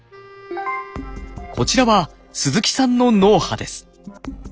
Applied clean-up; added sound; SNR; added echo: neural separator model SepFormer DNS4.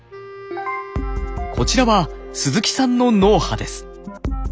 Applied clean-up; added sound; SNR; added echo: none; Wind instrument, woodwind instrument; 17 dB; none.